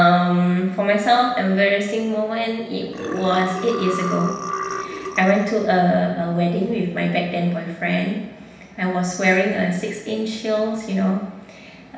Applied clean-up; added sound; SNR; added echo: none; Burping, eructation; 8 dB; reverberation time 0.9 s.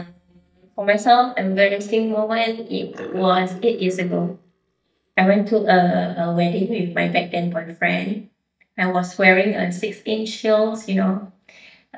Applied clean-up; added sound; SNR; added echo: neural mask model DeepFilterNet 3.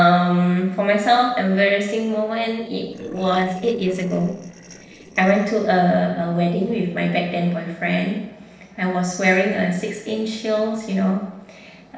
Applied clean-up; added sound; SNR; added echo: neural separator model SepFormer DNS4.